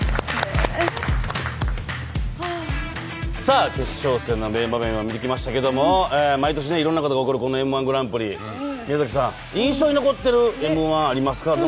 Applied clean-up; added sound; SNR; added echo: none; none; none; none.